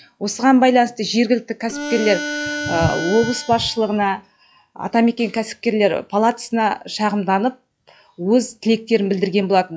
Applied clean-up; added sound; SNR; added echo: classical method log-MMSE.